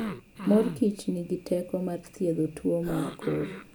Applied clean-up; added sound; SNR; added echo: none; Cough; 11 dB; none.